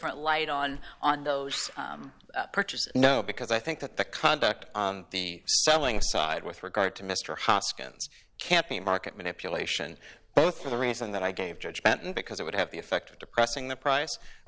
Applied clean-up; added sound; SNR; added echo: none; Alarm / Insect; 13 dB; none.